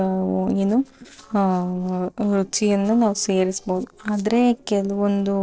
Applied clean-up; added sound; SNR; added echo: neural separator model SepFormer DNS4.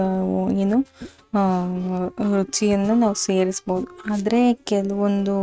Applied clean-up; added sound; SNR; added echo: neural mask model RNNoise.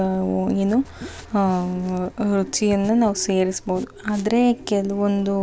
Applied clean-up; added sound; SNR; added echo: none; none; none; none.